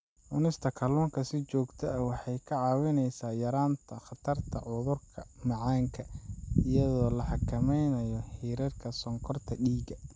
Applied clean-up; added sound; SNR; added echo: none; none; none; none.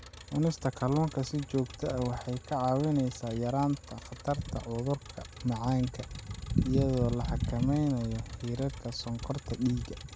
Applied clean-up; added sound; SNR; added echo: none; Engine; 17 dB; none.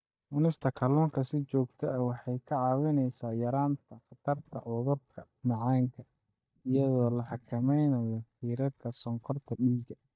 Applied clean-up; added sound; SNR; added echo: neural mask model DeepFilterNet 3.